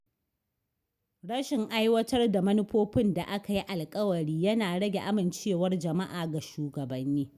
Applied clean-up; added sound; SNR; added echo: none; none; none; none.